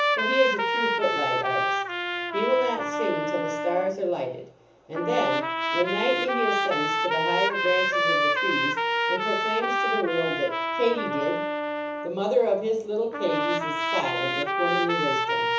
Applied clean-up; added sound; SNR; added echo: none; Trumpet; -2 dB; reverberation time 0.7 s.